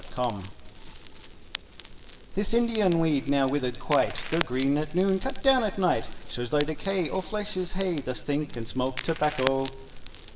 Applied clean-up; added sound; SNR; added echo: none; Crackle; 13 dB; reverberation time 2.7 s.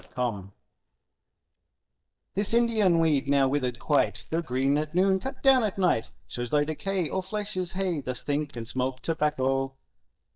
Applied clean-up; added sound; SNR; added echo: neural mask model DeepFilterNet 3.